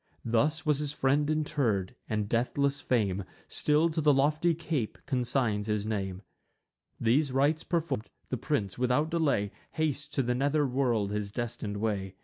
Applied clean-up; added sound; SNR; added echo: none; none; none; none.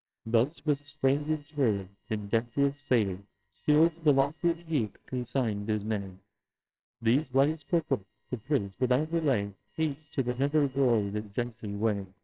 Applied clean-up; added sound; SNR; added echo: neural separator model SepFormer WHAMR!.